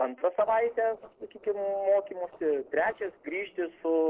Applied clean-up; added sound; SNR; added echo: neural separator model SepFormer DNS4.